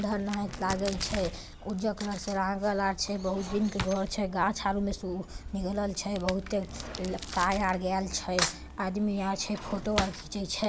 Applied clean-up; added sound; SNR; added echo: none; Crack + Cutlery, silverware / Drawer open or close; 9 dB; none.